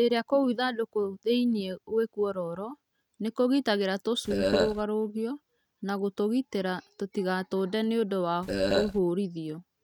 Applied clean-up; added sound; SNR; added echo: neural mask model RNNoise.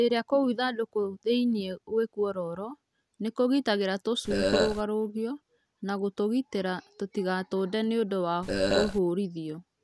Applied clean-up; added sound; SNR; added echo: none; Burping, eructation; -2 dB; none.